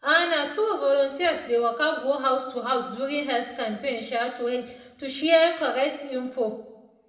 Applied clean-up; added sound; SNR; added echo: none; none; none; reverberation time 0.9 s.